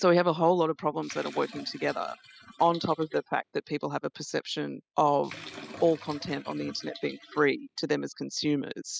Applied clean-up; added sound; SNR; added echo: classical method spectral subtraction.